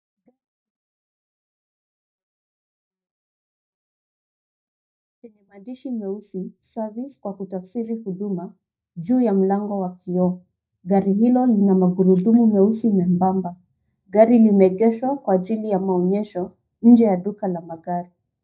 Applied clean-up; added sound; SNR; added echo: neural mask model DeepFilterNet 3.